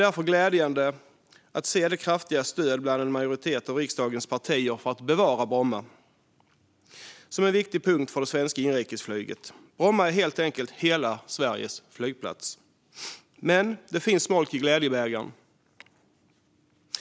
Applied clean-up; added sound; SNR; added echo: none; none; none; none.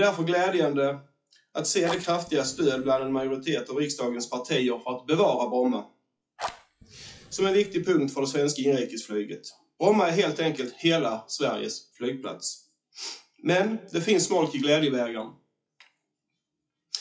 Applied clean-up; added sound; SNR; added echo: classical method WPE with log-MMSE.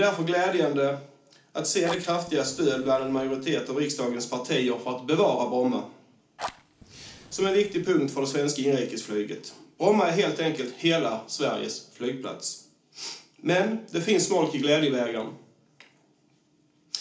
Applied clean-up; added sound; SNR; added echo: none; Fire; 19 dB; reverberation time 0.4 s.